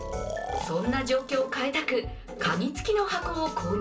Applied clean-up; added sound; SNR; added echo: none; Breathing; 12 dB; reverberation time 0.3 s.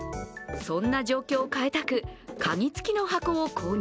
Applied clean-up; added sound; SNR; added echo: none; none; none; none.